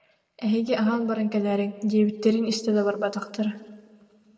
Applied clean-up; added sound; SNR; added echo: none; none; none; reverberation time 1.2 s.